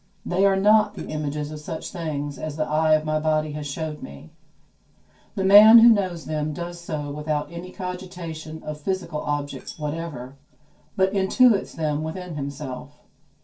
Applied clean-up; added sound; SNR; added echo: neural separator model SepFormer DNS4.